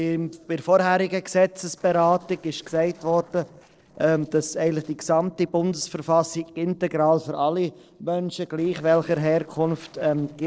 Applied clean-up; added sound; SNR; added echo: neural separator model SepFormer DNS4.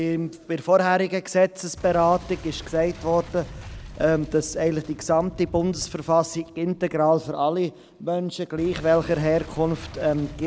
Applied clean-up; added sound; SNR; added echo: none; Boom; 18 dB; none.